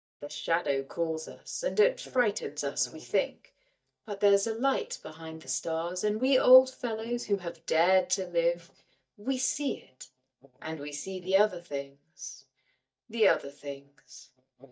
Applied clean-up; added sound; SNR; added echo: neural mask model DeepFilterNet 3.